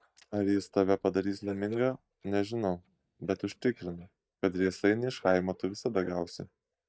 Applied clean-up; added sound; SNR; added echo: neural mask model DeepFilterNet 3.